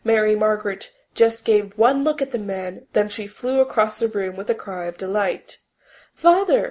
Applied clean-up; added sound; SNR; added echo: none; none; none; none.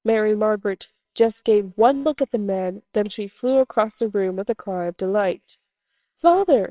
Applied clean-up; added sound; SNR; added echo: neural separator model SepFormer WHAMR!.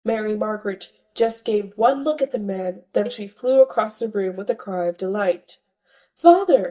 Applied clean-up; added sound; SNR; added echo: neural mask model DeepFilterNet 3.